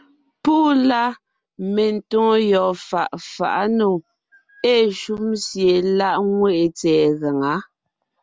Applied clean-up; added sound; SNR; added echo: none; none; none; none.